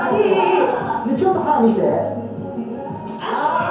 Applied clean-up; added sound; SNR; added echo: none; none; none; reverberation time 0.9 s.